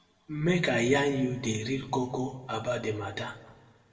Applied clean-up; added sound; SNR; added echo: none; none; none; reverberation time 1.0 s.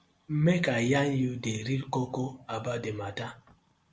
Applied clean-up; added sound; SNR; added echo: none; none; none; none.